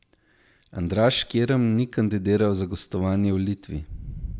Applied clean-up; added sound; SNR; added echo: none; none; none; none.